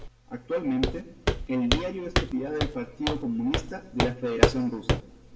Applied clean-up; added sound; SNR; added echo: none; Walk, footsteps; -1 dB; reverberation time 1.2 s.